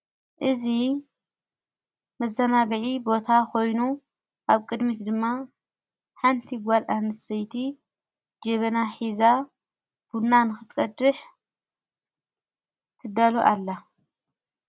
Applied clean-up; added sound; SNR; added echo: none; none; none; none.